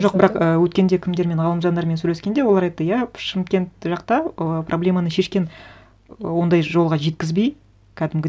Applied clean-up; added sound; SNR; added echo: none; none; none; none.